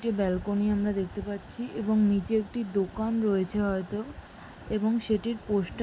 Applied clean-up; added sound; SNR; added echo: none; none; none; none.